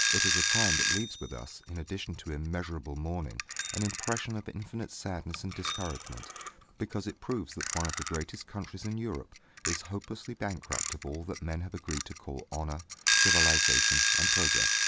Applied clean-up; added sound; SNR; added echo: none; Alarm / Clock; -4 dB; none.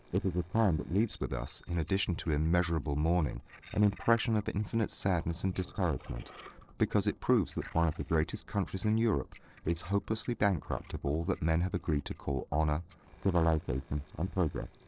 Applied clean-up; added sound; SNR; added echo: neural separator model SepFormer DNS4.